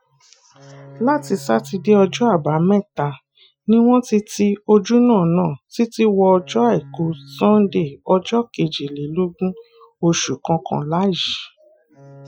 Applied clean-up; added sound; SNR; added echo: classical method Wiener filter.